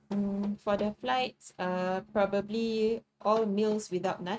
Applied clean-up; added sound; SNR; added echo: neural mask model RNNoise.